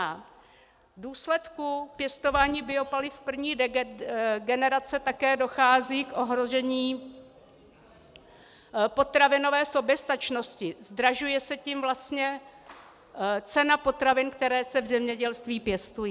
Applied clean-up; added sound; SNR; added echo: none; none; none; none.